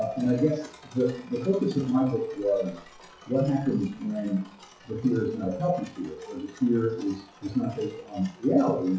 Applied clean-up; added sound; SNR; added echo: classical method WPE with log-MMSE.